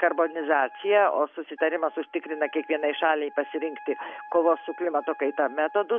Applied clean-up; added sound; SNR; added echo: none; Wind instrument, woodwind instrument; 19 dB; none.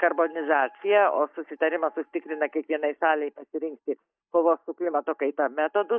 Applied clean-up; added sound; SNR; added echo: neural mask model DeepFilterNet 3.